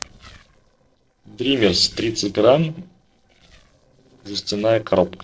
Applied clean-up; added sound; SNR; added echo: neural separator model SepFormer DNS4.